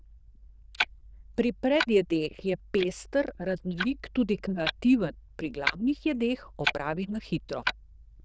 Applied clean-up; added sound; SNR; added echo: neural diffusion model UNIVERSE++.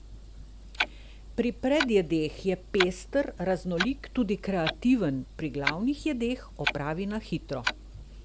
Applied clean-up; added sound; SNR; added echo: none; Clock; 7 dB; none.